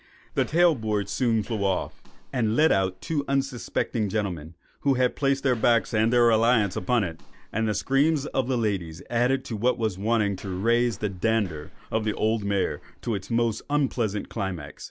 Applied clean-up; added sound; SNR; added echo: none; Walk, footsteps; 18 dB; none.